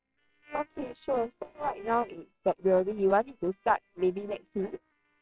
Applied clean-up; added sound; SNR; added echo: neural separator model SepFormer WHAMR!.